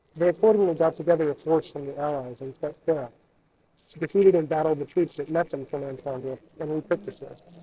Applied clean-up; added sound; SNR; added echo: neural separator model SepFormer DNS4.